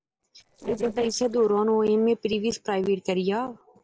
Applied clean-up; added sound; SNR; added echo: neural separator model SepFormer DNS4.